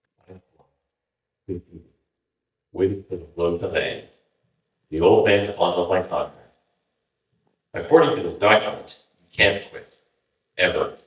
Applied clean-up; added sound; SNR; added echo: neural mask model DeepFilterNet 3.